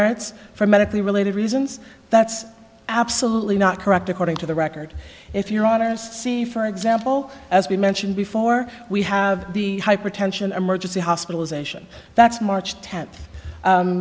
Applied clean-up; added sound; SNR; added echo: none; none; none; none.